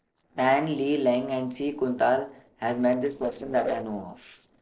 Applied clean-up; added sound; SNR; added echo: neural separator model SepFormer DNS4.